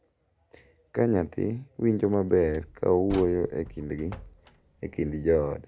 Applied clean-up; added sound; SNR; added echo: none; Slam; 18 dB; none.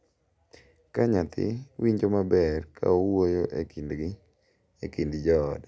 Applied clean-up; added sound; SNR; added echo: none; none; none; none.